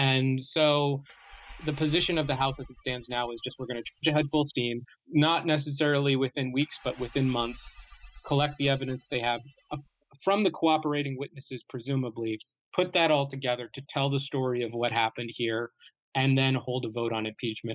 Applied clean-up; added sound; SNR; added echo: classical method spectral subtraction.